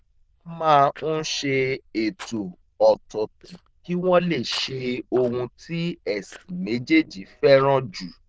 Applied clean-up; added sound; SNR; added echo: neural diffusion model UNIVERSE++.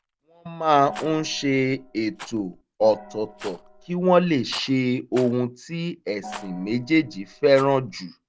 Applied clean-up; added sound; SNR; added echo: none; Gong + Rattle; 19 dB; none.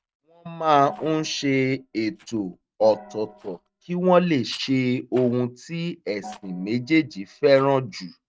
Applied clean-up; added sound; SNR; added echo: neural mask model RNNoise.